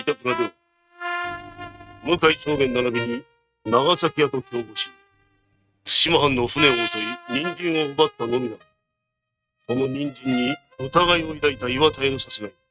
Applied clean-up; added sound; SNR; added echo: neural mask model RNNoise.